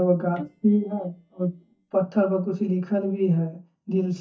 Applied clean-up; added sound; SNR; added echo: neural mask model DeepFilterNet 3.